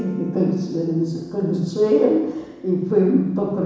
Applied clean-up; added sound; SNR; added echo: none; Guitar; 18 dB; reverberation time 1.1 s.